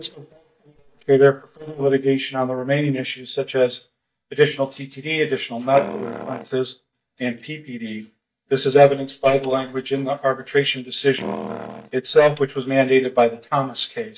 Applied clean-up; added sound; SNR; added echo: neural mask model DeepFilterNet 3.